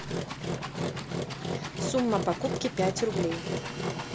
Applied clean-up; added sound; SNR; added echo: none; Engine; 1 dB; none.